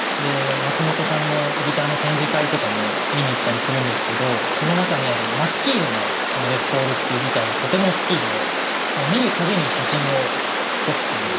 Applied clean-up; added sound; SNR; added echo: none; Water; -2 dB; reverberation time 2.9 s.